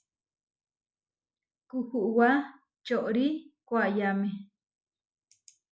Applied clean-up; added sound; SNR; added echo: none; none; none; none.